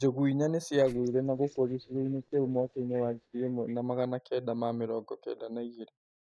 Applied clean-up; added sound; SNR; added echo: neural mask model DeepFilterNet 3.